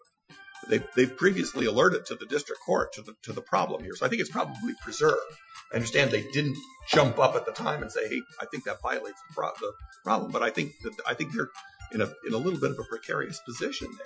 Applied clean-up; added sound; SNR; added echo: classical method Wiener filter.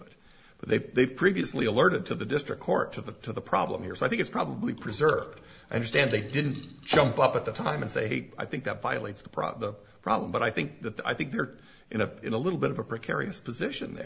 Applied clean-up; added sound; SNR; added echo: none; none; none; none.